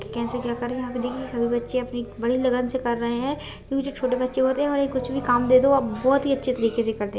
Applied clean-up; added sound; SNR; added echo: none; Accelerating, revving, vroom; 19 dB; none.